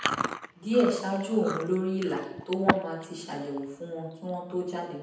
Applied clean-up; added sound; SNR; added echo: none; Chewing, mastication; 5 dB; reverberation time 0.9 s.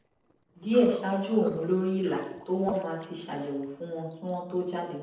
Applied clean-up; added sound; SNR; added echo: neural separator model SepFormer DNS4.